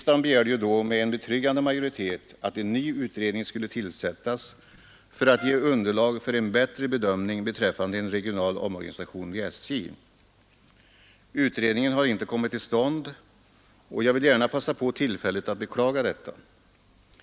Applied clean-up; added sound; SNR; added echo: none; Trumpet; 18 dB; none.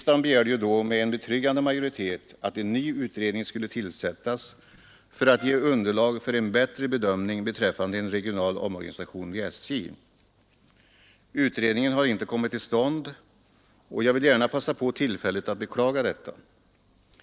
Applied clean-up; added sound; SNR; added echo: neural separator model SepFormer DNS4.